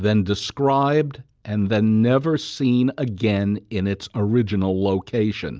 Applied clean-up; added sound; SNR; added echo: none; none; none; none.